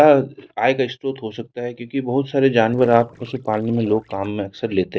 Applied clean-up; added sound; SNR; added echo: neural separator model SepFormer DNS4.